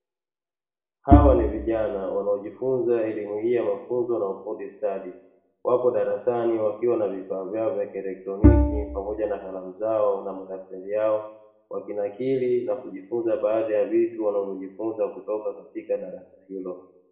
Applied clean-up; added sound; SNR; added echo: none; Bowed string instrument; -4 dB; reverberation time 0.7 s.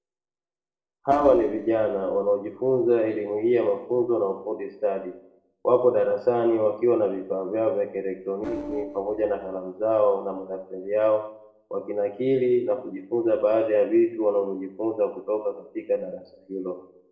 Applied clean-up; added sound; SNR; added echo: neural separator model SepFormer DNS4.